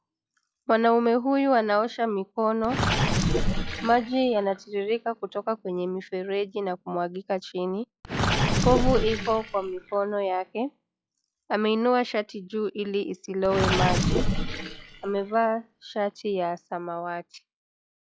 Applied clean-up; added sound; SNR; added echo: classical method log-MMSE.